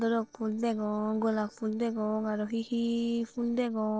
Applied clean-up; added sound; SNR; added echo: neural separator model SepFormer DNS4.